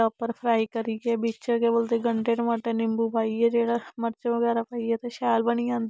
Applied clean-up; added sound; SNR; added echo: none; none; none; none.